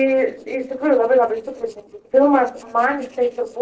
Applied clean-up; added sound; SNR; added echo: neural separator model SepFormer DNS4.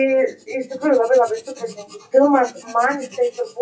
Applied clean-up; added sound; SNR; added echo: classical method WPE with log-MMSE.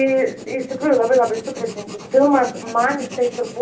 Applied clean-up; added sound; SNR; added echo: none; Writing; 15 dB; reverberation time 0.3 s.